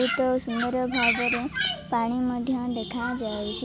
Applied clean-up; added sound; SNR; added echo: none; none; none; none.